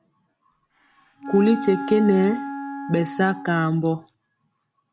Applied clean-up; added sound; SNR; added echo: none; Wind instrument, woodwind instrument; 9 dB; none.